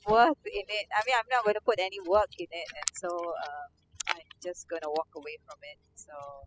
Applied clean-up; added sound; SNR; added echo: classical method spectral subtraction.